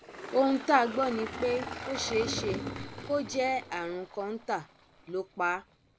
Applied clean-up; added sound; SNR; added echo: none; Engine; 10 dB; none.